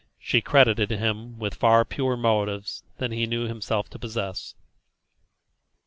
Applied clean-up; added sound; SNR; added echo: none; none; none; none.